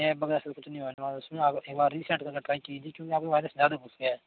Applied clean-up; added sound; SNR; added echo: none; none; none; none.